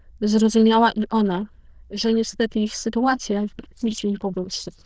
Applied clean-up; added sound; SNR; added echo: neural diffusion model UNIVERSE++.